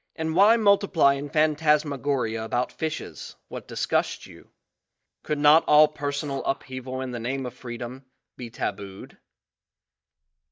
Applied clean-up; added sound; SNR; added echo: neural mask model DeepFilterNet 3.